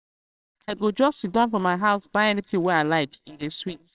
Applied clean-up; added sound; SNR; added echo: neural separator model SepFormer WHAMR!.